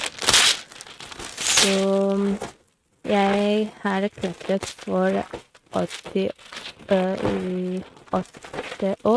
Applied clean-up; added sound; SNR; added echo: neural mask model RNNoise.